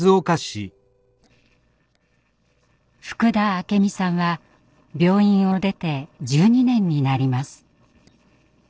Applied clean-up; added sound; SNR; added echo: neural separator model SepFormer DNS4.